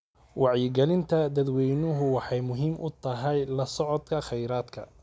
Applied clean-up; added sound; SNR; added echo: none; none; none; none.